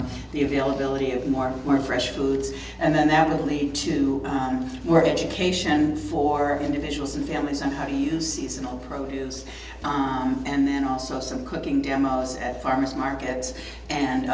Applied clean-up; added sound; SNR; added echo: none; Wind instrument, woodwind instrument; 19 dB; none.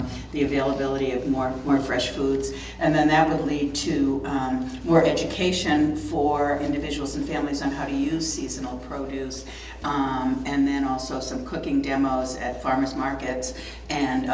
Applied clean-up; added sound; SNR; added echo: none; none; none; none.